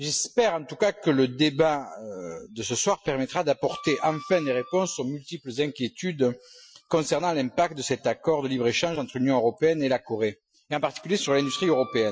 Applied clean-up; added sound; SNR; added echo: classical method Wiener filter.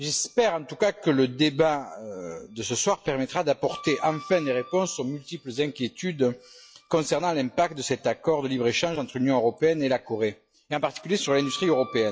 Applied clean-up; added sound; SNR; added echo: classical method log-MMSE.